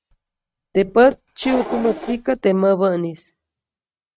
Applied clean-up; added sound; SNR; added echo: neural mask model RNNoise.